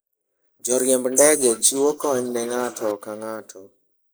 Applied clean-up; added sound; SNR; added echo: neural mask model Resemble Enhance denoiser.